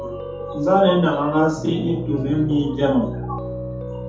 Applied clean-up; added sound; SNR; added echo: none; Piano; 9 dB; reverberation time 0.5 s.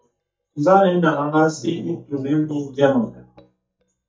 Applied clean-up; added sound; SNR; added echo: neural mask model DeepFilterNet 3.